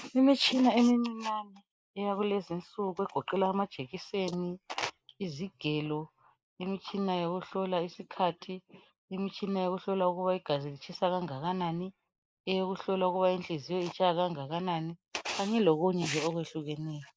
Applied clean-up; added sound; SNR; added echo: neural mask model Resemble Enhance denoiser.